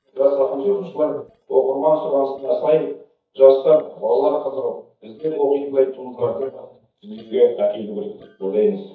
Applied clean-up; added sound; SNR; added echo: neural mask model DeepFilterNet 3.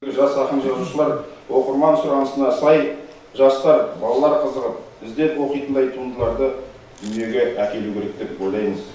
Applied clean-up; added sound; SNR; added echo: none; none; none; none.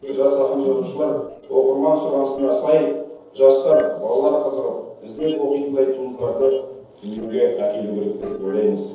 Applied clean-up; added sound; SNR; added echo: neural separator model SepFormer DNS4.